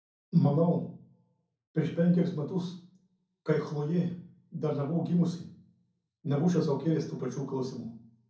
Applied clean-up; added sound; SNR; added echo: none; none; none; reverberation time 0.6 s.